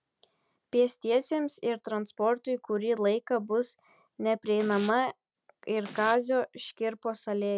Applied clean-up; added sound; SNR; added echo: none; Domestic sounds, home sounds; 19 dB; none.